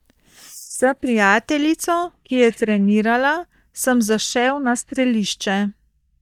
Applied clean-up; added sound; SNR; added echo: neural mask model DeepFilterNet 3.